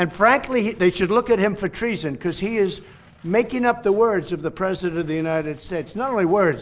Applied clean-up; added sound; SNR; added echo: none; none; none; none.